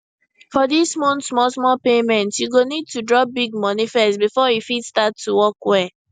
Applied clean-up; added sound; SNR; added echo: none; none; none; none.